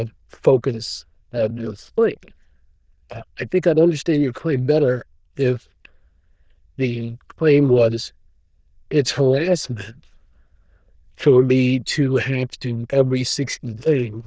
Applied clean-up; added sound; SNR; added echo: neural diffusion model UNIVERSE++.